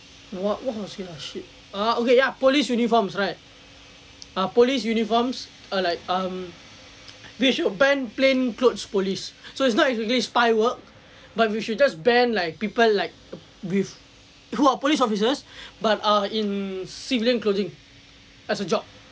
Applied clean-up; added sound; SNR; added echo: none; none; none; none.